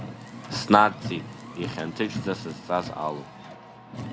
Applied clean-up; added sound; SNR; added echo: none; Car; 10 dB; none.